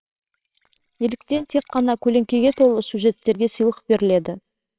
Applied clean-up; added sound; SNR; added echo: neural separator model SepFormer WHAMR!.